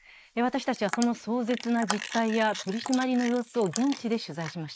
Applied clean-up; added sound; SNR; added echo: neural mask model Resemble Enhance denoiser.